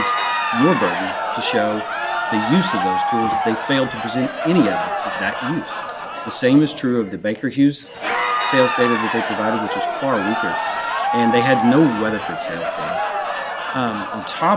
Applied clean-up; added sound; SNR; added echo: none; Crowd; 2 dB; none.